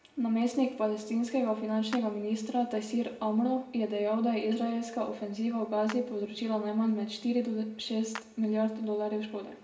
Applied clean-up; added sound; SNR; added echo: none; Clapping; 20 dB; reverberation time 0.8 s.